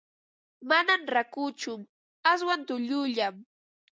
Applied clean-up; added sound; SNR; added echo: none; none; none; none.